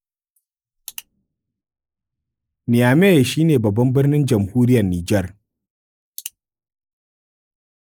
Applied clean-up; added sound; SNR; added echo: neural mask model Resemble Enhance denoiser.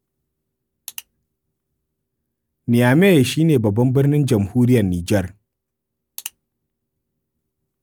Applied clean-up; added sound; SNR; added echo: none; none; none; none.